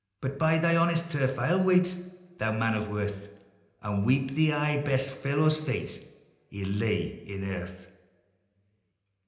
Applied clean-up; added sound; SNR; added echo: none; none; none; reverberation time 0.9 s.